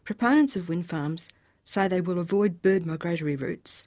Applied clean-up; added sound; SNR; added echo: none; none; none; none.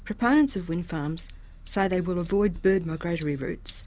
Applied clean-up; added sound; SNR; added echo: none; Sink (filling or washing); 16 dB; none.